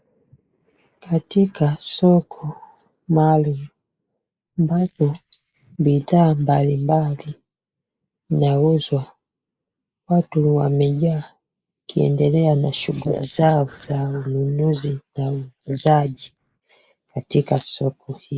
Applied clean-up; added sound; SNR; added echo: neural mask model Resemble Enhance denoiser.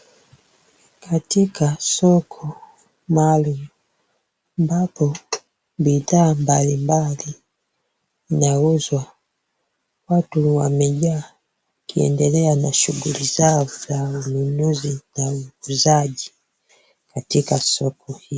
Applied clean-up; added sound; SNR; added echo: none; none; none; none.